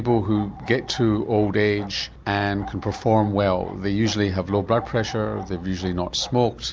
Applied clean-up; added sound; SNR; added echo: none; Bark; 19 dB; none.